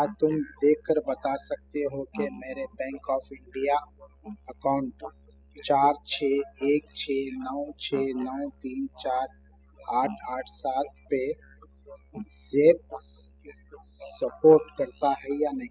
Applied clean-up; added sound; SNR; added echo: classical method spectral subtraction.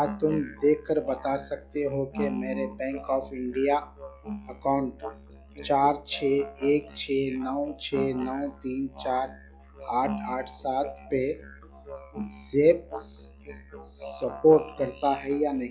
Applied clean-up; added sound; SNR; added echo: classical method log-MMSE.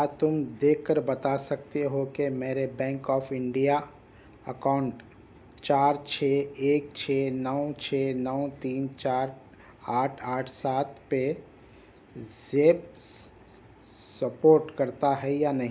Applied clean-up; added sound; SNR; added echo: none; none; none; none.